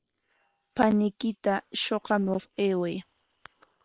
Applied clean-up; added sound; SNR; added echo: neural separator model SepFormer WHAM!.